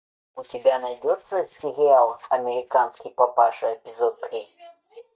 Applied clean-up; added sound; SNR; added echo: neural mask model DeepFilterNet 3.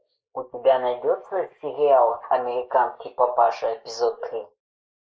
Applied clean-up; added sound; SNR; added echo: neural mask model Resemble Enhance denoiser.